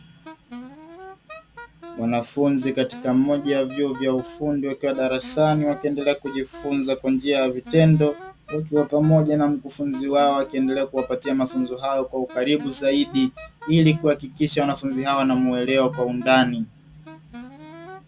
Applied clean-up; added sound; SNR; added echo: none; Wind instrument, woodwind instrument; 20 dB; none.